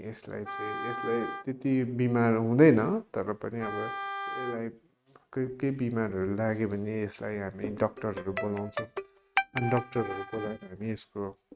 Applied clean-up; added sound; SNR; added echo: neural mask model RNNoise.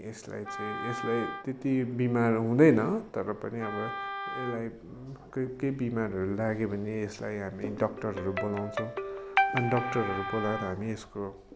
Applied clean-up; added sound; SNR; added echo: none; Wind instrument, woodwind instrument; 10 dB; none.